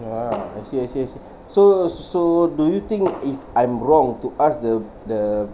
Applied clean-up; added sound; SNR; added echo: none; Fireworks; 17 dB; none.